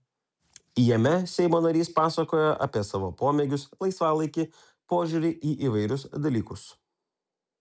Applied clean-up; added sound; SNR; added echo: none; none; none; none.